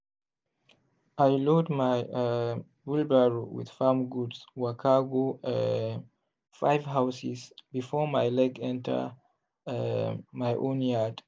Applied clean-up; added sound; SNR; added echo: none; none; none; none.